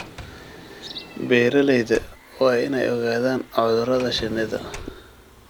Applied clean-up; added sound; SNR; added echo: none; Sliding door; 18 dB; none.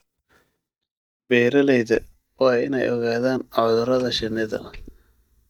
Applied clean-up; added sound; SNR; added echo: neural mask model DeepFilterNet 3.